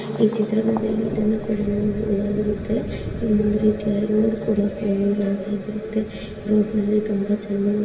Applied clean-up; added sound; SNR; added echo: none; Thunder; 13 dB; reverberation time 2.0 s.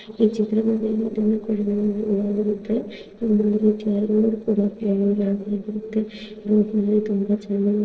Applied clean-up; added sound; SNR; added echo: neural separator model SepFormer DNS4.